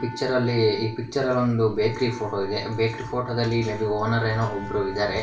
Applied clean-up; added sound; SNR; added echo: none; Wind instrument, woodwind instrument; 15 dB; reverberation time 0.3 s.